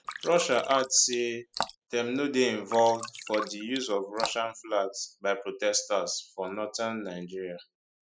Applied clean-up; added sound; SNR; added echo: classical method spectral subtraction.